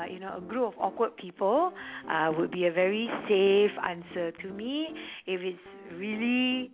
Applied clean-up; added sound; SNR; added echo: none; Piano; 19 dB; none.